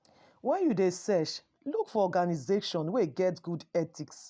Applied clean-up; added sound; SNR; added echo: none; none; none; none.